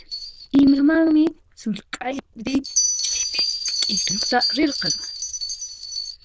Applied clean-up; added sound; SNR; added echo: neural diffusion model UNIVERSE++.